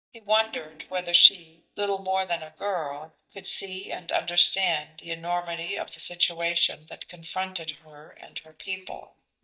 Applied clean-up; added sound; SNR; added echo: neural mask model DeepFilterNet 3.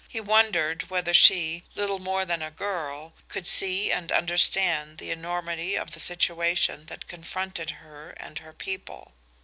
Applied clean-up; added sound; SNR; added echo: none; none; none; none.